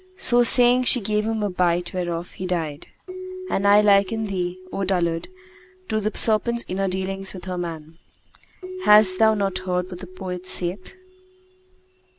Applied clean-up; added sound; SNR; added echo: none; Keyboard (musical); 15 dB; none.